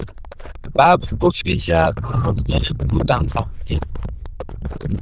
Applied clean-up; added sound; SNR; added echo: neural diffusion model UNIVERSE++.